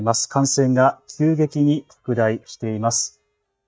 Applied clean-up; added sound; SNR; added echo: neural mask model DeepFilterNet 3.